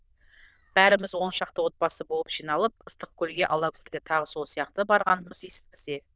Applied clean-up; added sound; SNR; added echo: neural diffusion model UNIVERSE++.